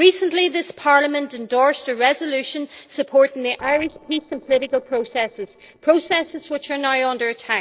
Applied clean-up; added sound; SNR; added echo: neural separator model SepFormer DNS4.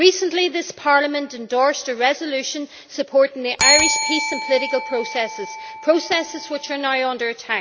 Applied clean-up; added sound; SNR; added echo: none; Bell; 3 dB; none.